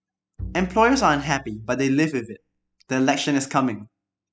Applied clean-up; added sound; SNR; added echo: classical method spectral subtraction.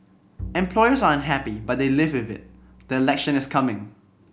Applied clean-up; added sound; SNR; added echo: none; Bowed string instrument; 17 dB; none.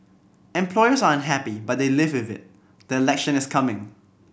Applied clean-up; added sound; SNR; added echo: none; none; none; none.